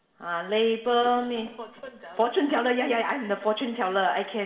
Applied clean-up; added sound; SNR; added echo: none; none; none; reverberation time 1.8 s.